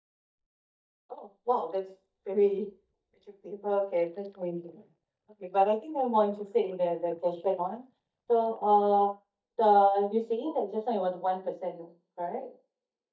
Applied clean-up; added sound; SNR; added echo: neural mask model DeepFilterNet 3.